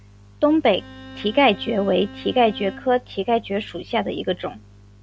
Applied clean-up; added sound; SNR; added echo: none; Bowed string instrument; 19 dB; none.